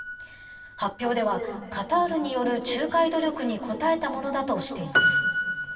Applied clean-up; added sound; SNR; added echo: none; Piano; 4 dB; reverberation time 2.6 s.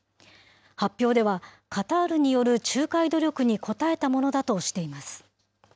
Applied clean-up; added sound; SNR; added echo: none; none; none; none.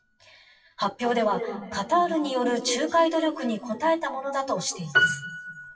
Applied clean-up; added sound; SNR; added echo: classical method WPE with log-MMSE.